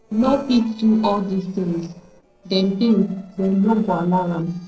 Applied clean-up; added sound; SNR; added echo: neural separator model SepFormer DNS4.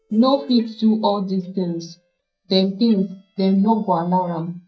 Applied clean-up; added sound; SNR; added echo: neural mask model DeepFilterNet 3.